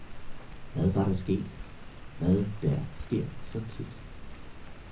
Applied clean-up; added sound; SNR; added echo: none; Rain; 8 dB; reverberation time 0.4 s.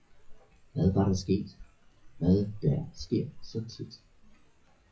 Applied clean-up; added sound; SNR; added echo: classical method WPE with log-MMSE.